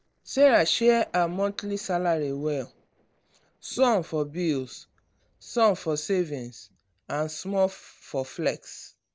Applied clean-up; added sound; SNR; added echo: neural separator model SepFormer DNS4.